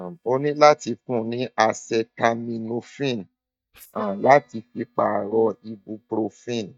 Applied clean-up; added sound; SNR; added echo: neural mask model DeepFilterNet 3.